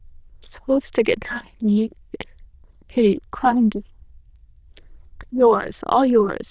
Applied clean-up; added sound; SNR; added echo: neural diffusion model UNIVERSE++.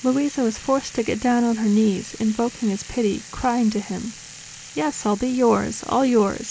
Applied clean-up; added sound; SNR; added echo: neural mask model Resemble Enhance denoiser.